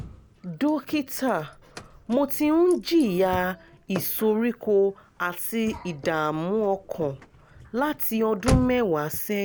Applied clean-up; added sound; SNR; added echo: none; Slam / Car; 11 dB; none.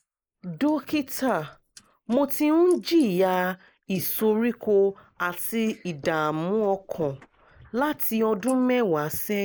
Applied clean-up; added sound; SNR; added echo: neural mask model Resemble Enhance denoiser.